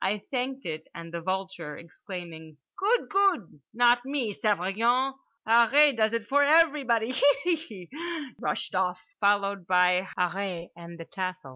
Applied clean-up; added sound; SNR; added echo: none; none; none; none.